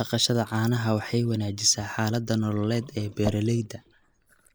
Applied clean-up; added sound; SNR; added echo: neural mask model Resemble Enhance denoiser.